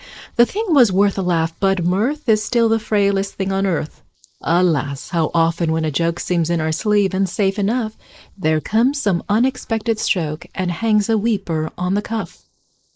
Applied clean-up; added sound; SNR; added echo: neural mask model Resemble Enhance denoiser.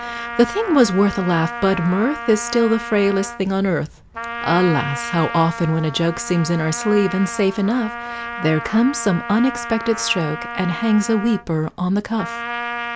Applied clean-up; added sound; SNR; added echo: none; Trumpet; 10 dB; none.